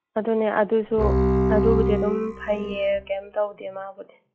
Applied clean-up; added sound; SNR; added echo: classical method log-MMSE.